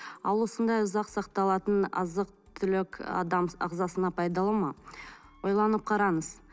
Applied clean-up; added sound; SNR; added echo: none; none; none; none.